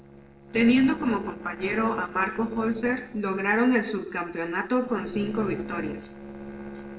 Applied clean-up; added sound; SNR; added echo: neural separator model SepFormer DNS4.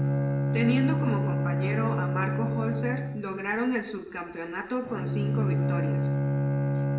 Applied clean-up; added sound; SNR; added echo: none; Bowed string instrument; -4 dB; reverberation time 0.6 s.